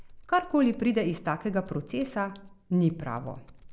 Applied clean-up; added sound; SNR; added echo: none; Computer keyboard; 19 dB; none.